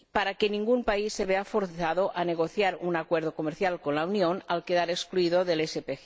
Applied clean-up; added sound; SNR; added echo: none; none; none; none.